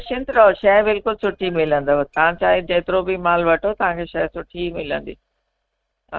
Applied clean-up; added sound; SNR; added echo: neural mask model RNNoise.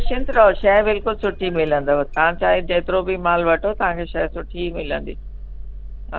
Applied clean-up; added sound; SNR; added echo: none; Engine starting; 8 dB; none.